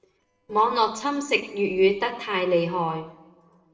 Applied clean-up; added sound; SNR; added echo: neural separator model SepFormer DNS4.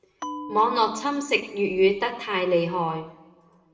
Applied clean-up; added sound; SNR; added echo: none; Bell; 16 dB; reverberation time 1.1 s.